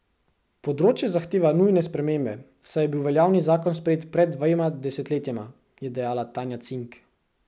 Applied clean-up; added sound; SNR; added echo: none; none; none; none.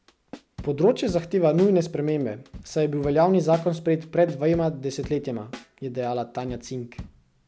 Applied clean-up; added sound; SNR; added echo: none; Drum / Drum kit; 19 dB; none.